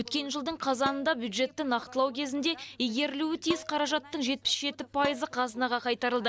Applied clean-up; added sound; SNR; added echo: none; Dishes, pots, and pans; 15 dB; none.